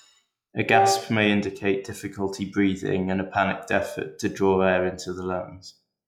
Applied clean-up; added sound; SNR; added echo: classical method log-MMSE.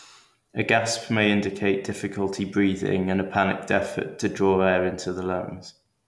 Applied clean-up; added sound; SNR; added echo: none; none; none; none.